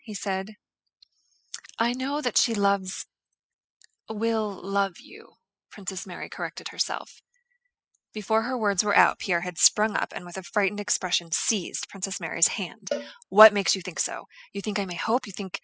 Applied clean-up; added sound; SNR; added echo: classical method spectral subtraction.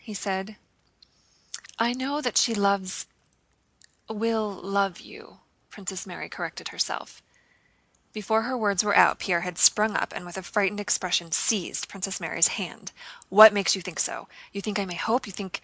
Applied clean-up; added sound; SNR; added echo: none; none; none; none.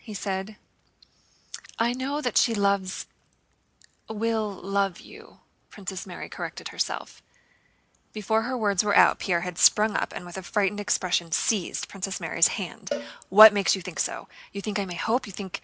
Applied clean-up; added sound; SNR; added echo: none; Cowbell; 13 dB; none.